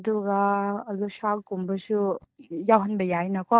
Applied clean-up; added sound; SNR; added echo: neural mask model DeepFilterNet 3.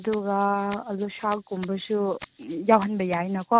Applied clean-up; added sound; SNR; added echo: none; Rattle (instrument); 16 dB; none.